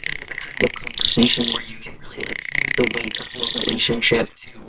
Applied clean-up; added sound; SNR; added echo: neural separator model SepFormer WHAMR!.